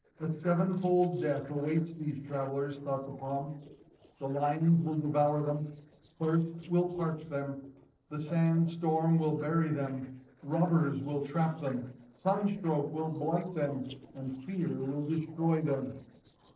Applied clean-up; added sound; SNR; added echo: neural separator model SepFormer DNS4.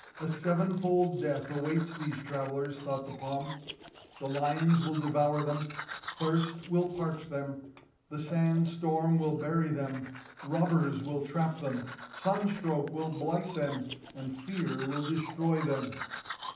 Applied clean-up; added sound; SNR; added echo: none; Domestic sounds, home sounds; 15 dB; reverberation time 0.6 s.